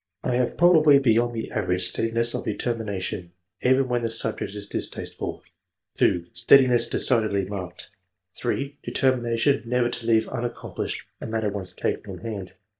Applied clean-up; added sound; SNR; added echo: neural mask model DeepFilterNet 3.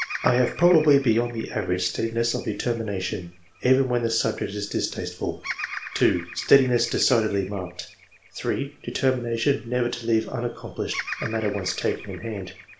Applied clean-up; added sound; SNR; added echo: none; Bird vocalization, bird call, bird song; 15 dB; reverberation time 0.4 s.